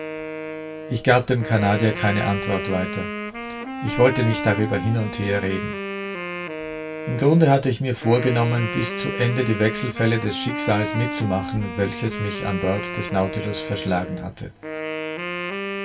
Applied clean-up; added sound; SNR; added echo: none; Wind instrument, woodwind instrument; 7 dB; reverberation time 0.2 s.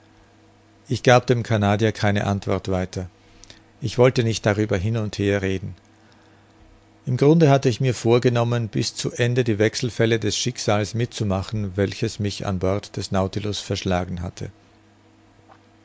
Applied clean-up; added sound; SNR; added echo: none; none; none; none.